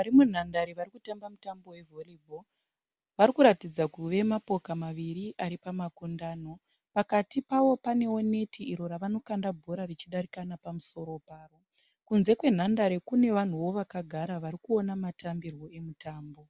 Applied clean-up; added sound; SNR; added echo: none; none; none; none.